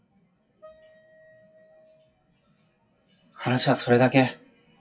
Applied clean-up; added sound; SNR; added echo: classical method WPE with log-MMSE.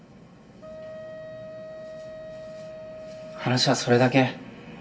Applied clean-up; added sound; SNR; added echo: none; Wind instrument, woodwind instrument; 14 dB; reverberation time 0.2 s.